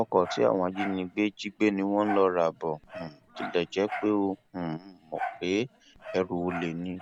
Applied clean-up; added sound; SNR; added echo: none; Dog; 13 dB; none.